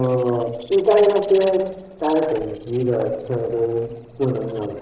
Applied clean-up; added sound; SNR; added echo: neural separator model SepFormer DNS4.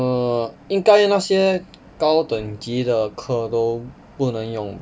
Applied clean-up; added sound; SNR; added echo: none; none; none; none.